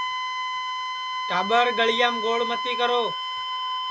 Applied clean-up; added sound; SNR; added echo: none; Wind instrument, woodwind instrument; 2 dB; none.